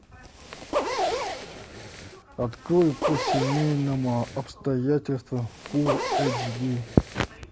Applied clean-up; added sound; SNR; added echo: none; Zipper (clothing); 4 dB; none.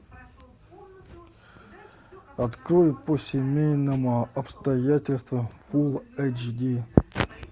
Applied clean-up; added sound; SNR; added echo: none; none; none; none.